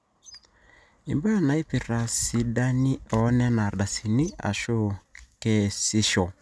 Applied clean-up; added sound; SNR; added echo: none; none; none; none.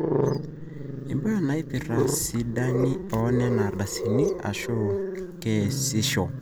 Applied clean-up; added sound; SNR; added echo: none; Growling; 1 dB; none.